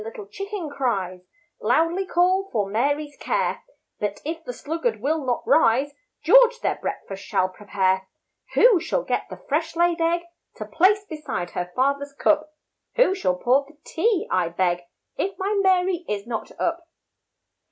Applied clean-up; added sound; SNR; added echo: none; none; none; none.